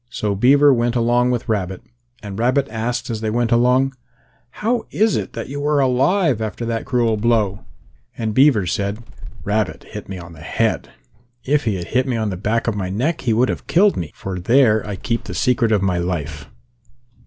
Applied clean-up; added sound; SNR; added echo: none; Bird; 10 dB; none.